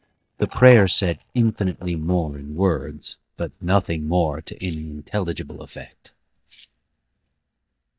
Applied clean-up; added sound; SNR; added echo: neural mask model DeepFilterNet 3.